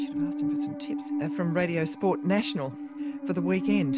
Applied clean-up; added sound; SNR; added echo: none; Musical instrument; 2 dB; none.